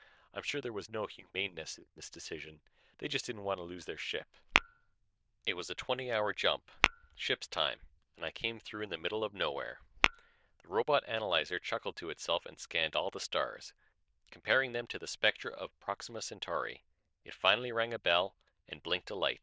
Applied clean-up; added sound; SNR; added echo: neural diffusion model UNIVERSE++.